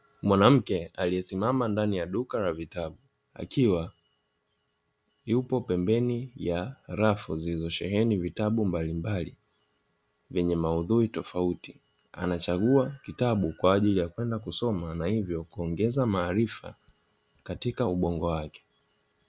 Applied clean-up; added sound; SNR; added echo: none; none; none; none.